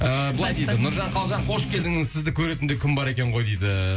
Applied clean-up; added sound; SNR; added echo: none; Strum; 4 dB; none.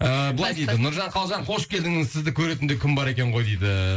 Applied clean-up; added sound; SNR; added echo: neural mask model Resemble Enhance denoiser.